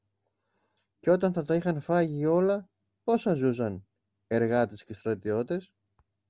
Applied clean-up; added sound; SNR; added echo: none; none; none; none.